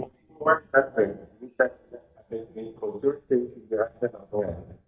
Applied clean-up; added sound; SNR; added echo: neural mask model DeepFilterNet 3.